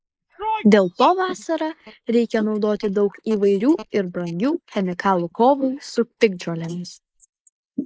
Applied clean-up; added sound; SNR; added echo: neural mask model Resemble Enhance denoiser.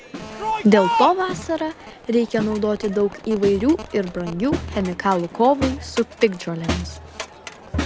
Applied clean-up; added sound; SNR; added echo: none; Crowd; 7 dB; none.